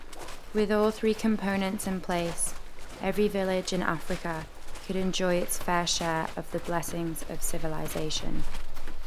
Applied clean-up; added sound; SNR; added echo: none; Livestock, farm animals, working animals; 0 dB; none.